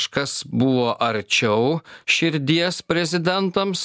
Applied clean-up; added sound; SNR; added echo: none; none; none; none.